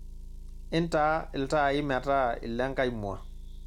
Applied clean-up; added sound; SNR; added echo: none; Motor vehicle (road) / Engine; 11 dB; none.